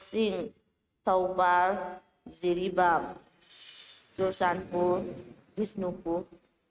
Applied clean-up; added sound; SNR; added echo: neural mask model RNNoise.